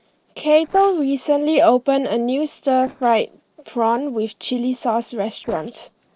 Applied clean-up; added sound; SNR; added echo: neural separator model SepFormer DNS4.